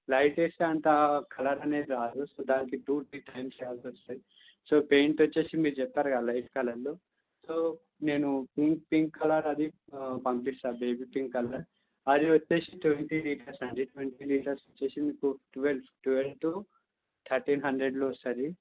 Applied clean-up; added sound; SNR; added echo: none; none; none; none.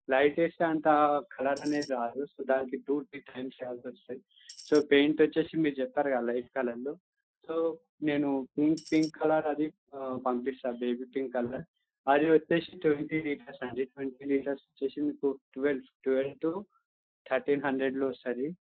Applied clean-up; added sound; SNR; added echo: classical method Wiener filter.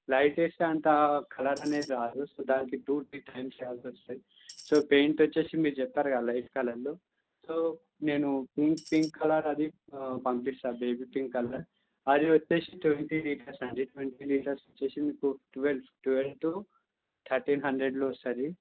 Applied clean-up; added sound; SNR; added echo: none; Tambourine; 16 dB; none.